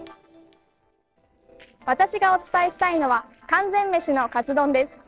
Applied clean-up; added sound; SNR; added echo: neural separator model SepFormer DNS4.